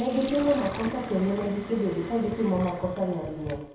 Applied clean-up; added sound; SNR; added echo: none; Sink (filling or washing); 11 dB; reverberation time 0.7 s.